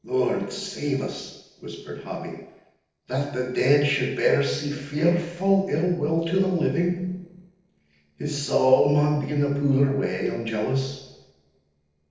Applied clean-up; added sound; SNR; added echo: neural separator model SepFormer DNS4.